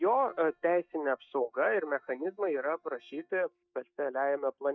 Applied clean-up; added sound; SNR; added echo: neural mask model DeepFilterNet 3.